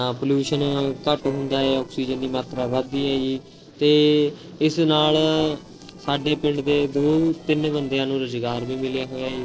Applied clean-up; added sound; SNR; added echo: neural separator model SepFormer DNS4.